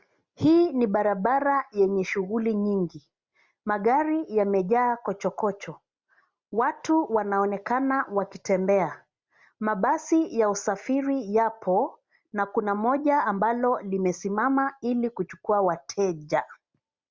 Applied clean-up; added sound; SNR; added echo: none; none; none; none.